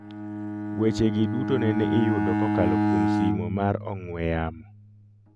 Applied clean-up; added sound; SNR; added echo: none; Bowed string instrument; 0 dB; none.